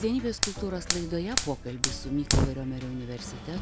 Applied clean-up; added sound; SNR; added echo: none; Fire; 0 dB; none.